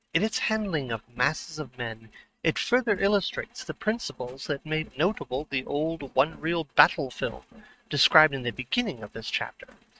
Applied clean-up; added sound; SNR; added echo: neural mask model RNNoise.